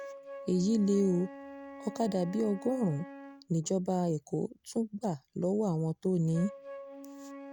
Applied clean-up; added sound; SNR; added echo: none; Wind instrument, woodwind instrument; 16 dB; none.